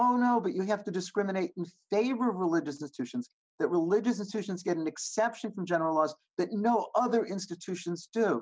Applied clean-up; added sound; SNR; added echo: none; none; none; none.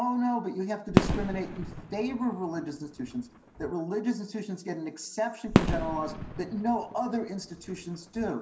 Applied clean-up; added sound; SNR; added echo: none; Fireworks; 0 dB; reverberation time 1.4 s.